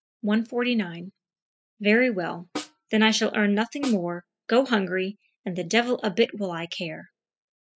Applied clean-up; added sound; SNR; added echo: classical method spectral subtraction.